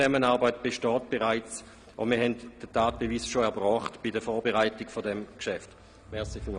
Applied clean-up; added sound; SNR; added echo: none; Crowd; 19 dB; none.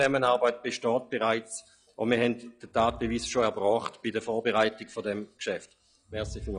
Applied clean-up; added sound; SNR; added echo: classical method log-MMSE.